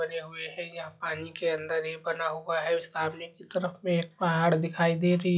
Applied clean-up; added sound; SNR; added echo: classical method log-MMSE.